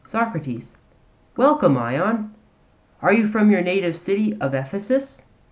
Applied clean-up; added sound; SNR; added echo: none; none; none; none.